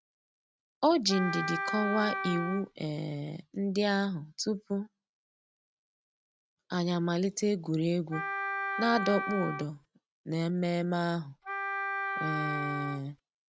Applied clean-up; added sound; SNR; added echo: none; Wind instrument, woodwind instrument; 3 dB; none.